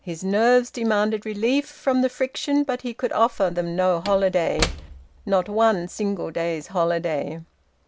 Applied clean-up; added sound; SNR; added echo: none; Slam / Wood; 15 dB; none.